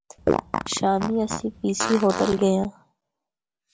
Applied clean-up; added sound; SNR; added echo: none; Fart; 4 dB; none.